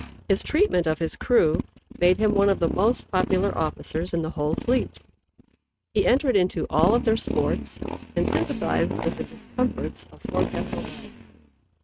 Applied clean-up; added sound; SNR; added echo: neural mask model RNNoise.